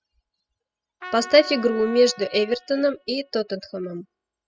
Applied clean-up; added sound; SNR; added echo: classical method spectral subtraction.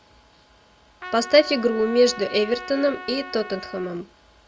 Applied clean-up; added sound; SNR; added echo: none; Trumpet; 14 dB; none.